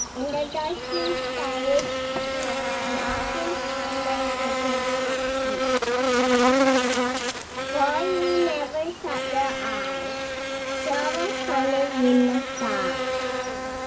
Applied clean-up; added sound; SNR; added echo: none; Buzz; -2 dB; reverberation time 0.3 s.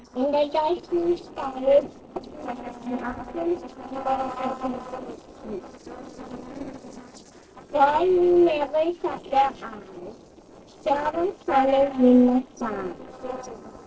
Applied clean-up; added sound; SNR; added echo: neural separator model SepFormer DNS4.